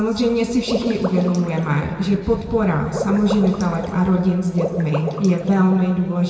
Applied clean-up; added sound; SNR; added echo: none; Water / Liquid; 10 dB; reverberation time 2.2 s.